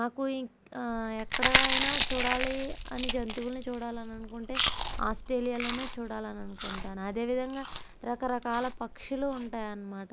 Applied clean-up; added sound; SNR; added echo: none; Chewing, mastication; -3 dB; none.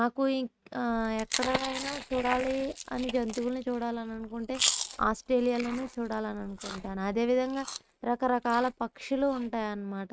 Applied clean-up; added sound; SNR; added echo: neural mask model RNNoise.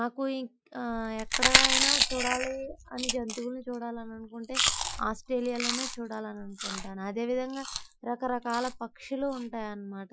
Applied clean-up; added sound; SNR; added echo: classical method Wiener filter.